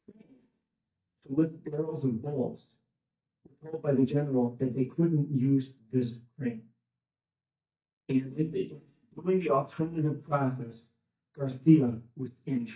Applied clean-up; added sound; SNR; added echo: neural mask model DeepFilterNet 3.